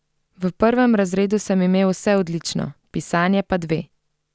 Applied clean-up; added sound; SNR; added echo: none; none; none; none.